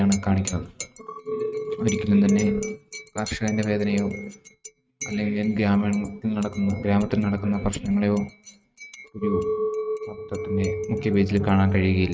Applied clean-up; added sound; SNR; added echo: neural mask model RNNoise.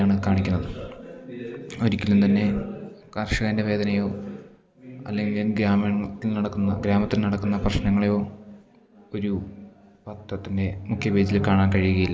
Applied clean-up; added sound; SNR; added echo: none; none; none; none.